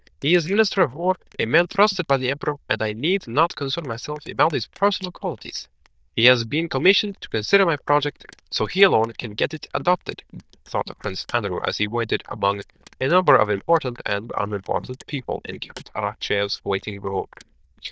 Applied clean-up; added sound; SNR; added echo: neural diffusion model UNIVERSE++.